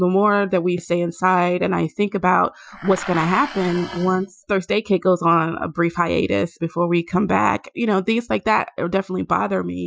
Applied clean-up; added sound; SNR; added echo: classical method Wiener filter.